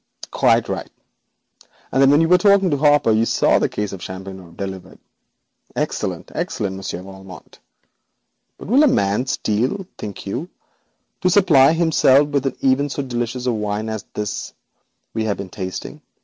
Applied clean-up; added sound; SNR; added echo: none; none; none; none.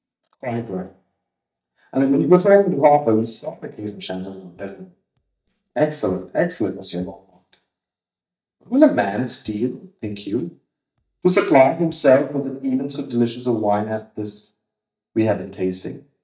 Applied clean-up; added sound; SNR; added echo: neural mask model DeepFilterNet 3.